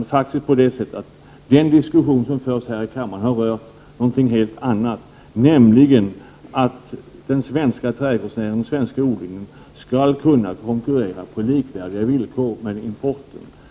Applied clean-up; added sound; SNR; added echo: none; none; none; none.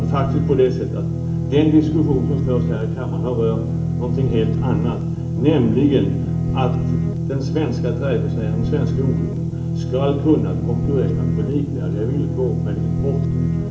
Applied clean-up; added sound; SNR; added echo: none; Guitar; -2 dB; reverberation time 0.7 s.